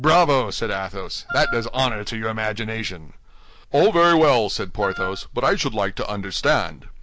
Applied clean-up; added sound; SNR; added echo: none; Wind instrument, woodwind instrument; 10 dB; none.